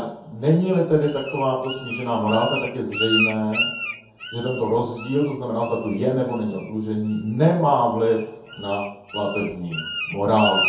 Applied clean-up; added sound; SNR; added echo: none; Bird; 8 dB; reverberation time 0.6 s.